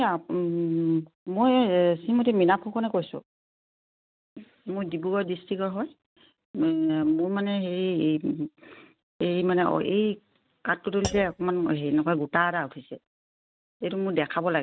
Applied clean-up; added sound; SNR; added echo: neural mask model RNNoise.